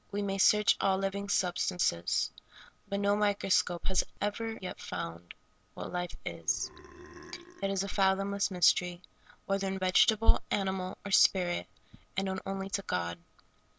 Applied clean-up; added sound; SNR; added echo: none; Burping, eructation; 19 dB; none.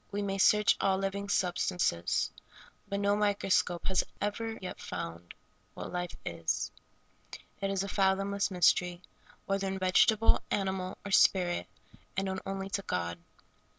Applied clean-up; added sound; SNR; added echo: none; none; none; none.